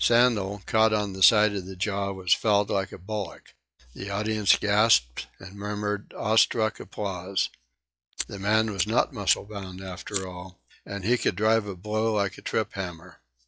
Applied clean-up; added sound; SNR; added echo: classical method log-MMSE.